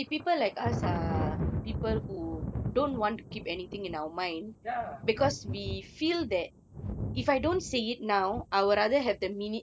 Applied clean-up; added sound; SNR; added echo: none; Thunder; 6 dB; none.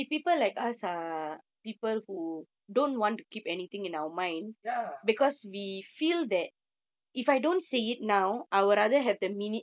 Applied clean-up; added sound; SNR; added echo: none; none; none; none.